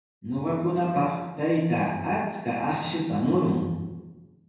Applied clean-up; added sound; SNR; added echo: none; none; none; reverberation time 1.0 s.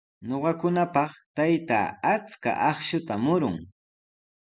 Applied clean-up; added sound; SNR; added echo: none; none; none; none.